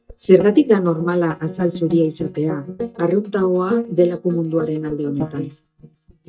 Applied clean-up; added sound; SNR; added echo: neural mask model DeepFilterNet 3.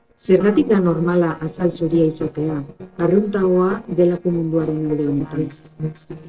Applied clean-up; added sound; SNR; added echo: neural separator model SepFormer DNS4.